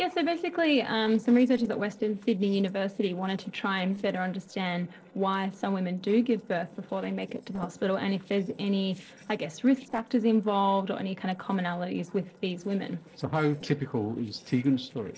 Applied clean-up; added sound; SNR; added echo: neural separator model SepFormer DNS4.